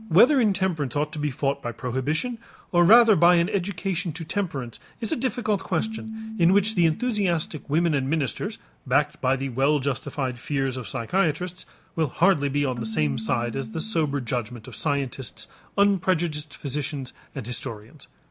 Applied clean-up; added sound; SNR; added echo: none; Keyboard (musical); 17 dB; none.